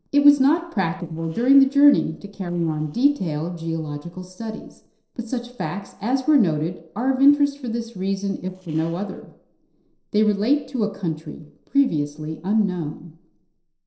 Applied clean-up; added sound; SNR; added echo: neural separator model SepFormer DNS4.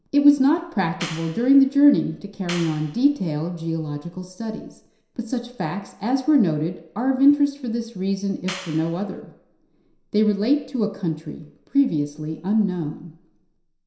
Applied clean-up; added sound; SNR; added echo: none; Clapping; 14 dB; reverberation time 0.7 s.